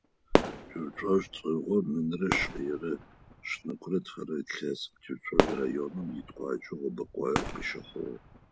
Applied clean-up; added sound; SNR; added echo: none; Fireworks; 2 dB; none.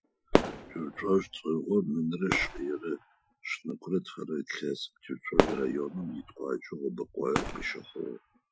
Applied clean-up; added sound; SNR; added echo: classical method Wiener filter.